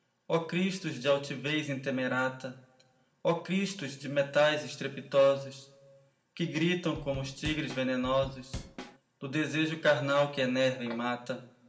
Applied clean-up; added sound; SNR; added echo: none; Drum / Drum kit; 12 dB; reverberation time 1.1 s.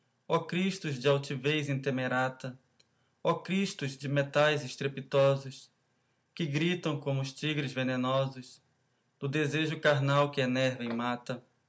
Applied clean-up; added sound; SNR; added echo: none; none; none; none.